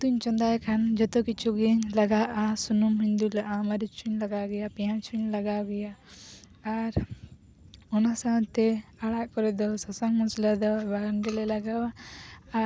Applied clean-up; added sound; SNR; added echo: none; none; none; none.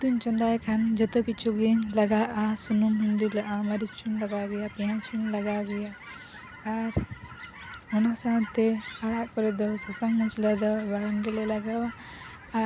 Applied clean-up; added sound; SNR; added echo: none; Chirp, tweet / Fowl; 18 dB; none.